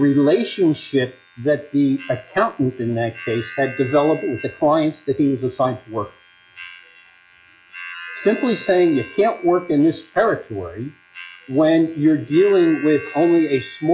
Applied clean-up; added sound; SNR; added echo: classical method log-MMSE.